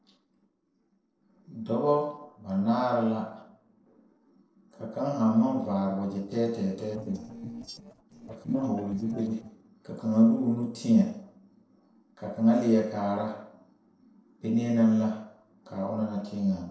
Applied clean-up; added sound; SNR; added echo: neural separator model SepFormer DNS4.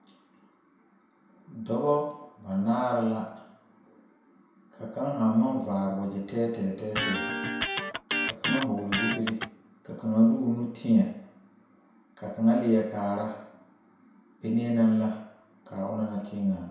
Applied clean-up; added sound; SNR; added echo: none; Electric guitar; 2 dB; reverberation time 0.7 s.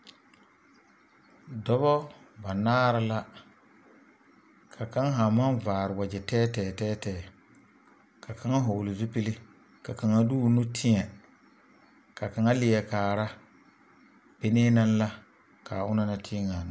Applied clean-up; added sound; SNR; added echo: none; none; none; none.